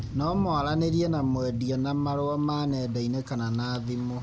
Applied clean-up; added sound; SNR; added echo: none; Rain; 11 dB; none.